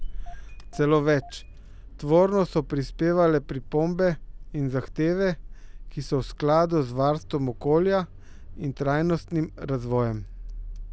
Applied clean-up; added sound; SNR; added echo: none; Engine starting / Car; 13 dB; none.